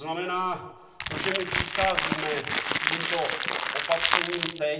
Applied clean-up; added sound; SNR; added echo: none; Crackle; -4 dB; reverberation time 0.6 s.